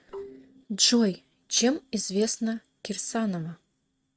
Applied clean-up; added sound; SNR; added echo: neural mask model RNNoise.